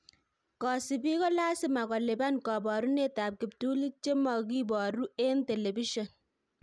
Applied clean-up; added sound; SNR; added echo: none; none; none; none.